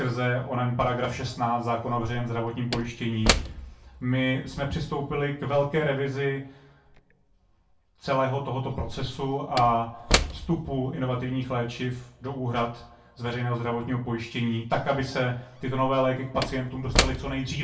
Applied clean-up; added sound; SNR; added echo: none; Slam / Wood; 7 dB; reverberation time 0.3 s.